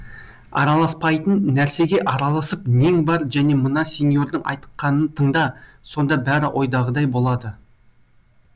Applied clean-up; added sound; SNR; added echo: none; none; none; none.